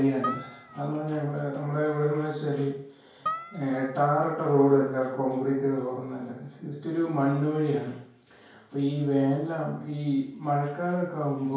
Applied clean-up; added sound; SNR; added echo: none; Harp; 12 dB; reverberation time 0.5 s.